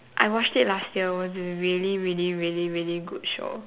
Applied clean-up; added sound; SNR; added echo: none; none; none; none.